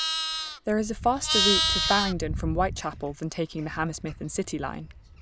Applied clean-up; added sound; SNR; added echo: none; Livestock, farm animals, working animals; 1 dB; none.